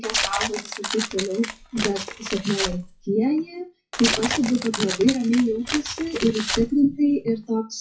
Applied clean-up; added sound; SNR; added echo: classical method WPE with log-MMSE.